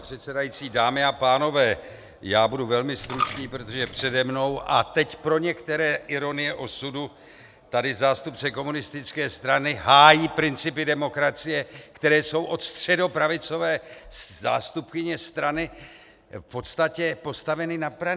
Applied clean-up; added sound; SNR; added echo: none; Coin (dropping); 11 dB; none.